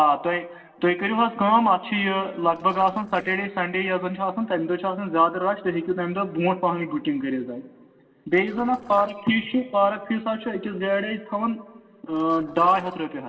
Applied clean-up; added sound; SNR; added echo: neural separator model SepFormer DNS4.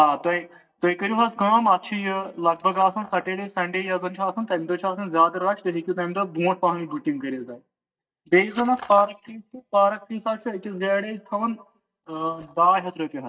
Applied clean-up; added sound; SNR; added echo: neural mask model DeepFilterNet 3.